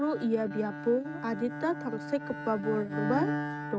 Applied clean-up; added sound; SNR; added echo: neural mask model RNNoise.